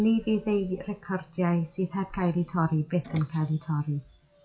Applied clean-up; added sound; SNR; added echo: classical method WPE with log-MMSE.